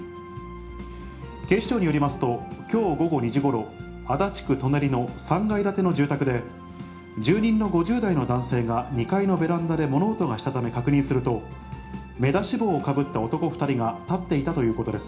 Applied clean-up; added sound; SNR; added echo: none; none; none; reverberation time 0.4 s.